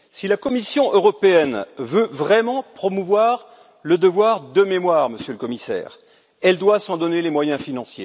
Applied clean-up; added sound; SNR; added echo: none; Hi-hat; 18 dB; none.